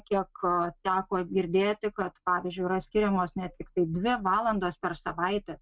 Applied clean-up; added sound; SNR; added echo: none; none; none; none.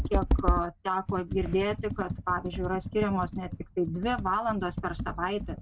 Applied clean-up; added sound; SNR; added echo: none; Computer keyboard; 2 dB; none.